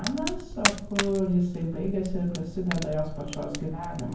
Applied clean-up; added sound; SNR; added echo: none; Fire; 4 dB; reverberation time 0.9 s.